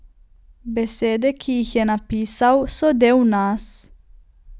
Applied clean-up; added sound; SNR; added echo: none; none; none; none.